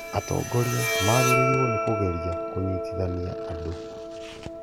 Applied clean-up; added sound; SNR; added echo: none; Bowed string instrument; 1 dB; none.